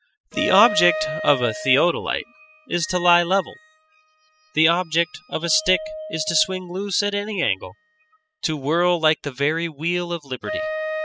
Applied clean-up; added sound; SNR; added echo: classical method spectral subtraction.